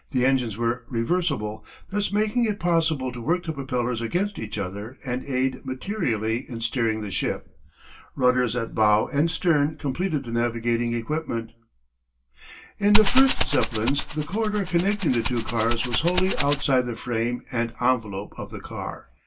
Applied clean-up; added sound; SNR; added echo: none; Rattle (instrument); -2 dB; reverberation time 0.2 s.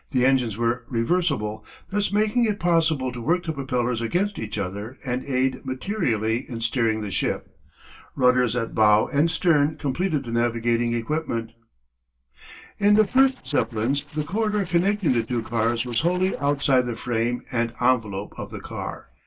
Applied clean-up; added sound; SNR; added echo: neural separator model SepFormer DNS4.